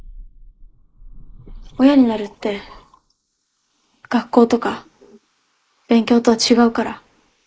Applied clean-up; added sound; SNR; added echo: neural mask model Resemble Enhance denoiser.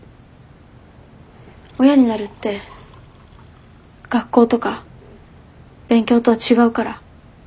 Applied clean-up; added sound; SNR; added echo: none; none; none; none.